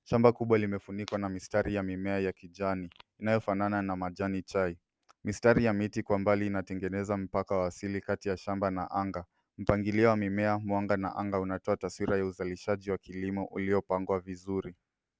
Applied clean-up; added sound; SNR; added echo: none; none; none; none.